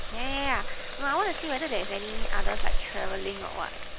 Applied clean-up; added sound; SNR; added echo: none; Water tap, faucet; -5 dB; none.